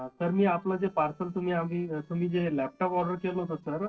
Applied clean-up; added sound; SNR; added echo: neural separator model SepFormer DNS4.